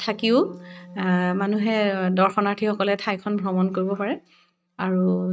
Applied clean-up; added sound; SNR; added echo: neural mask model RNNoise.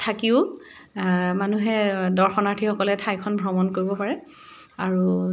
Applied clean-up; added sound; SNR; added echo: none; none; none; none.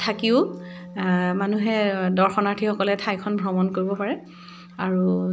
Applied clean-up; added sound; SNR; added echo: none; Wind instrument, woodwind instrument; 19 dB; none.